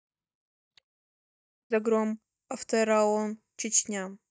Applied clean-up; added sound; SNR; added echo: neural mask model DeepFilterNet 3.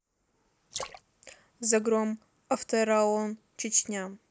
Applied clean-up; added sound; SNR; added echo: neural mask model Resemble Enhance denoiser.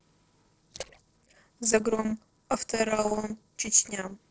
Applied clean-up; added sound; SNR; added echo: neural separator model SepFormer DNS4.